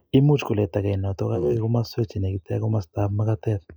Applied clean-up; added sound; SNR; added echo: neural mask model Resemble Enhance denoiser.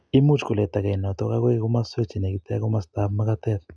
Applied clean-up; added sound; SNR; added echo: none; none; none; none.